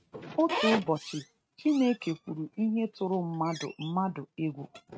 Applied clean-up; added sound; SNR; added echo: neural mask model RNNoise.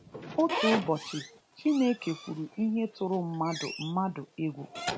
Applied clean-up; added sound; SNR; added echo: none; Squeak / Slam; 8 dB; none.